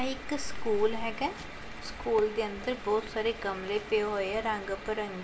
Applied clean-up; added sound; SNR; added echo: none; Writing; 18 dB; reverberation time 2.1 s.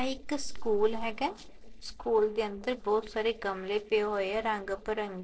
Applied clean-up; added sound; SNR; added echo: neural separator model SepFormer DNS4.